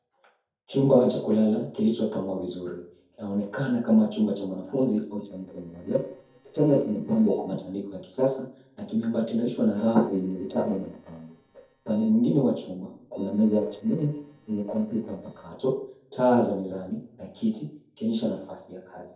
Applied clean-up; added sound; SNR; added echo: neural separator model SepFormer DNS4.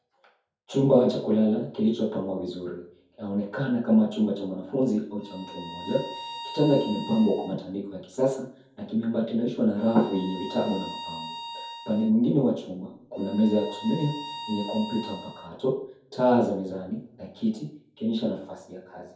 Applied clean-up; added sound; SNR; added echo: none; Bowed string instrument; 13 dB; reverberation time 0.6 s.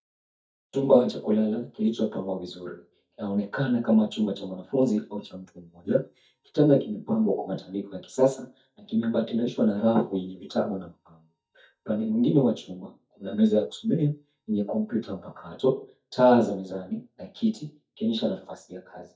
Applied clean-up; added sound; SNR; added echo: neural mask model DeepFilterNet 3.